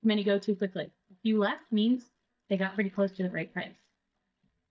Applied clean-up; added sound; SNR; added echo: neural mask model DeepFilterNet 3.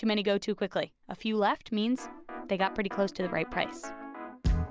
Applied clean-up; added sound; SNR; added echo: none; none; none; none.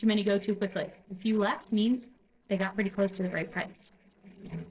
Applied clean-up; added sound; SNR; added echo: neural separator model SepFormer DNS4.